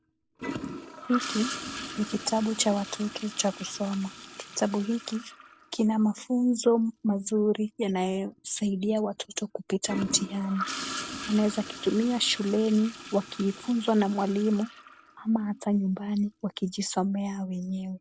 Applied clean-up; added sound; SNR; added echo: none; Toilet flush / Gurgling; 13 dB; none.